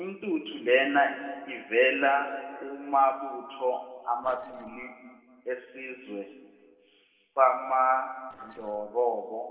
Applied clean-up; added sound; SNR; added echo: neural separator model SepFormer DNS4.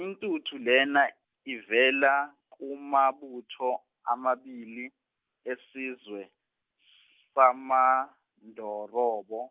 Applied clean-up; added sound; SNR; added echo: none; none; none; none.